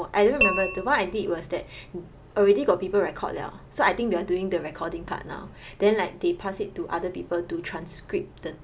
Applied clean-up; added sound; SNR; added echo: none; Tap / Glass; 4 dB; none.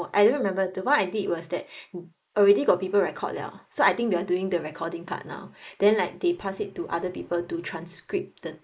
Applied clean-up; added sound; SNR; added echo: neural mask model Resemble Enhance denoiser.